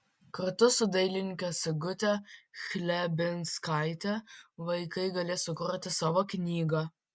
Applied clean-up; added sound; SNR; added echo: none; none; none; none.